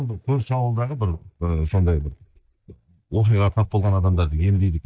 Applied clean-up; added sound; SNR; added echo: neural mask model DeepFilterNet 3.